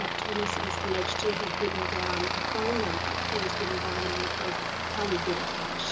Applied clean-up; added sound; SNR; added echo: none; Aircraft; -3 dB; reverberation time 0.2 s.